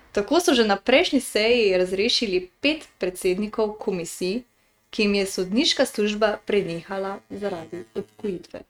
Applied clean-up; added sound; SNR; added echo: neural mask model RNNoise.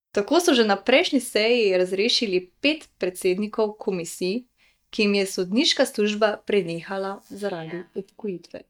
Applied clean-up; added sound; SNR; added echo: neural mask model DeepFilterNet 3.